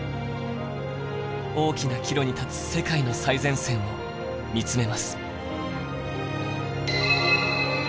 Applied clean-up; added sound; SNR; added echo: none; none; none; none.